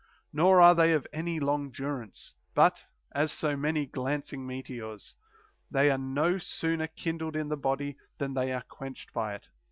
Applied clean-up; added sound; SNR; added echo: none; none; none; none.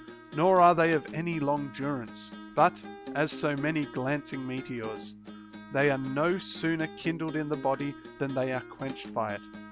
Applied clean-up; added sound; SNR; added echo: none; Acoustic guitar; 15 dB; none.